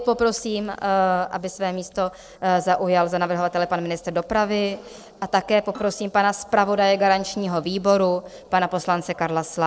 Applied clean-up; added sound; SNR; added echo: neural separator model SepFormer DNS4.